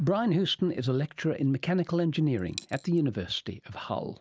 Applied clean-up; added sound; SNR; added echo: none; Coin (dropping); 17 dB; none.